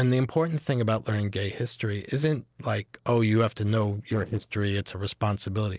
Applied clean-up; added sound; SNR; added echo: neural separator model SepFormer DNS4.